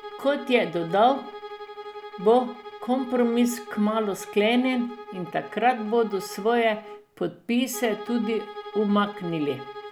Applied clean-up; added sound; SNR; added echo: none; Bowed string instrument; 14 dB; none.